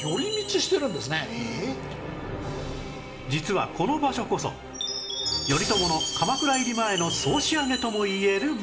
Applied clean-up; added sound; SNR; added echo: none; Chime; 7 dB; reverberation time 2.2 s.